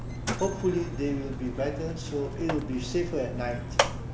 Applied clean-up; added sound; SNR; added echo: none; Mechanisms; 1 dB; reverberation time 0.6 s.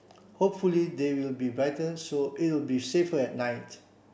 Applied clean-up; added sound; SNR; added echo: none; none; none; none.